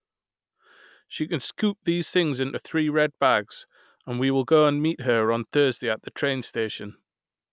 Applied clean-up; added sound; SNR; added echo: none; none; none; none.